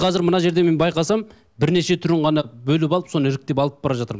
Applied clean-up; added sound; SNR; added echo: none; none; none; none.